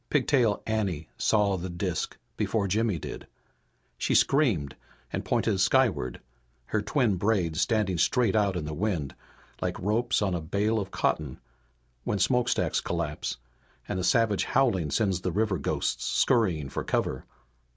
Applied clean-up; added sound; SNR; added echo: none; none; none; none.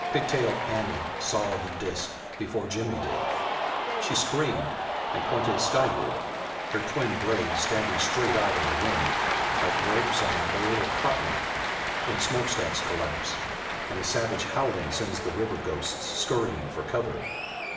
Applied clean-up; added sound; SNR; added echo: none; Cheering; -1 dB; reverberation time 0.8 s.